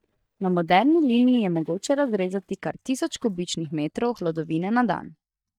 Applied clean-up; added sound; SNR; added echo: neural mask model DeepFilterNet 3.